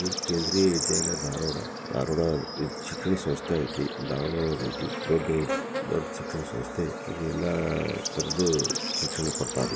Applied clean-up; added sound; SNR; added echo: none; Bird / Insect; 3 dB; none.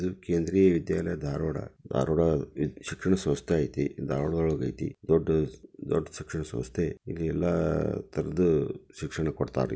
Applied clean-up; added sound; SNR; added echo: none; none; none; none.